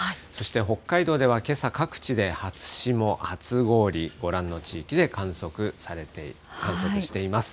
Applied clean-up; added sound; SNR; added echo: none; none; none; none.